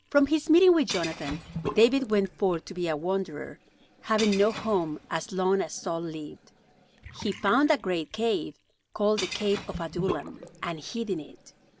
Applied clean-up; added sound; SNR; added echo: none; Shatter / Crushing + Bathtub (filling or washing) / Sink (filling or washing); 14 dB; none.